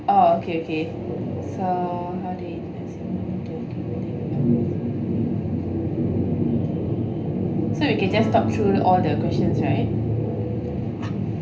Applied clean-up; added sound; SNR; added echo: none; Acoustic guitar / Strum; 8 dB; reverberation time 0.3 s.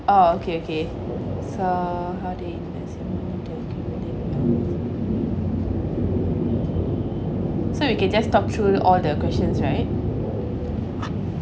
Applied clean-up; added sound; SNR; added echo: none; none; none; none.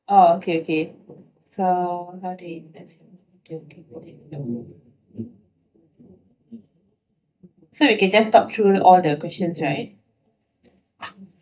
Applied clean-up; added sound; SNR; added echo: neural mask model DeepFilterNet 3.